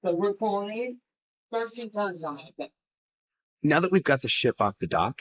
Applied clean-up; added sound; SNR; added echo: neural mask model Resemble Enhance denoiser.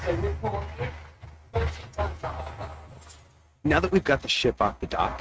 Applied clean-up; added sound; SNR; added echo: neural mask model RNNoise.